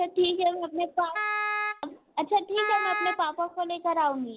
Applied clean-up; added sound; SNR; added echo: none; Wind instrument, woodwind instrument; 3 dB; none.